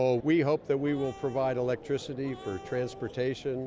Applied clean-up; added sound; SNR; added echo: none; Cat; 18 dB; none.